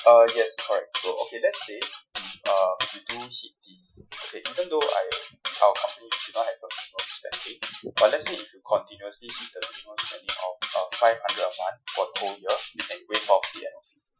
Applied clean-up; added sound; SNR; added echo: classical method Wiener filter.